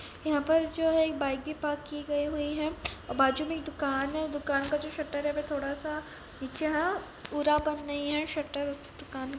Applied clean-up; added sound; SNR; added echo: none; none; none; none.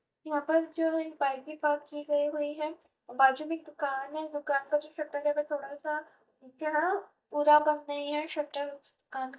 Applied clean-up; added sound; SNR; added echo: neural mask model DeepFilterNet 3.